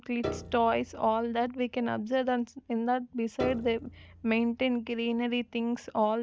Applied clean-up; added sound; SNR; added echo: none; Piano; 13 dB; none.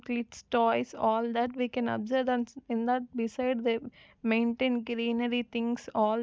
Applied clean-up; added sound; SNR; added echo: none; none; none; none.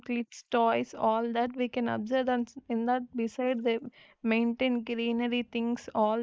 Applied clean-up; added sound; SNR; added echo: neural mask model Resemble Enhance denoiser.